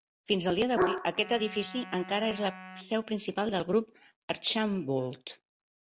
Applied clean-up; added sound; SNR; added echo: none; Wind instrument, woodwind instrument; 17 dB; none.